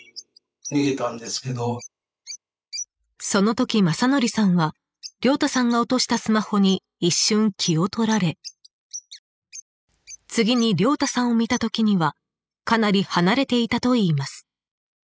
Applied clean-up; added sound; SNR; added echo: classical method spectral subtraction.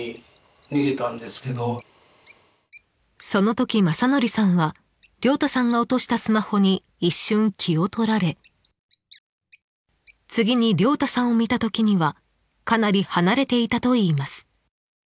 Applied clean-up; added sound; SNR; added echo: none; Bird; 18 dB; none.